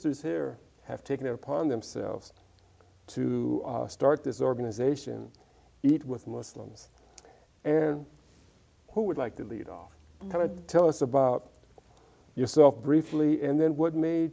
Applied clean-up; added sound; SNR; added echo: none; none; none; none.